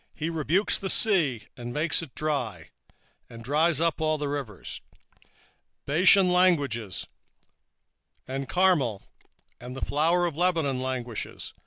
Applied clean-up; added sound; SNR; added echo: none; none; none; none.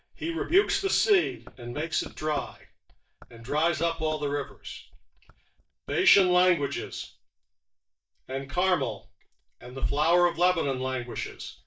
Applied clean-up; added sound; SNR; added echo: neural mask model DeepFilterNet 3.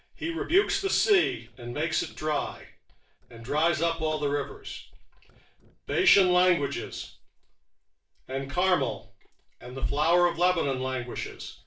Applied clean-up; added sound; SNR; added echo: neural separator model SepFormer DNS4.